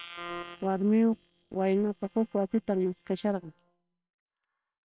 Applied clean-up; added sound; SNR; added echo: neural separator model SepFormer WHAM!.